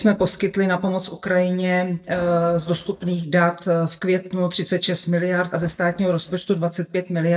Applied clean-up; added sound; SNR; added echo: neural mask model DeepFilterNet 3.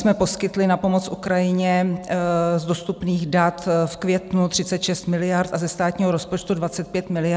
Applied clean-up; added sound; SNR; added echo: none; none; none; none.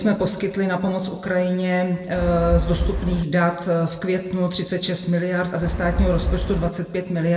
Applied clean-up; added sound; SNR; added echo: none; Wind; 2 dB; reverberation time 0.9 s.